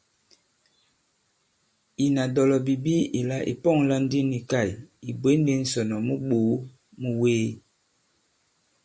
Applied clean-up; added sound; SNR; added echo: none; none; none; none.